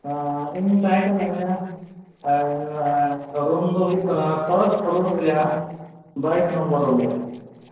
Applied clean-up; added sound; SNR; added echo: neural separator model SepFormer DNS4.